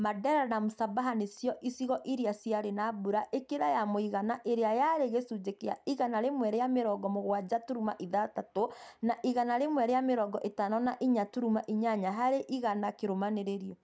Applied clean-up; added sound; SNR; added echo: none; none; none; none.